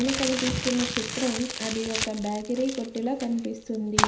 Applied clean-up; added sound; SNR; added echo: none; Crumpling, crinkling; 3 dB; reverberation time 0.5 s.